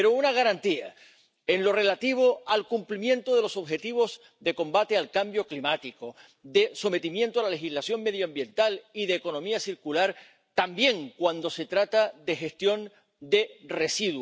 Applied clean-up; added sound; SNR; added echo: none; none; none; none.